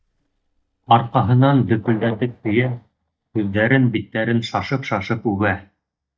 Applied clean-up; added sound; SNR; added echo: neural mask model DeepFilterNet 3.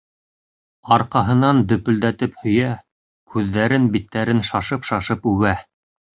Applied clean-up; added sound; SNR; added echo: none; none; none; none.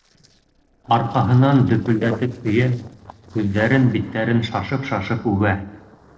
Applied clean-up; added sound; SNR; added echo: neural separator model SepFormer DNS4.